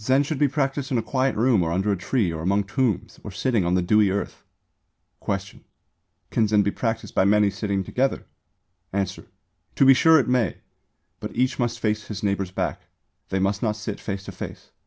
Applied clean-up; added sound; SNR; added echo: none; none; none; none.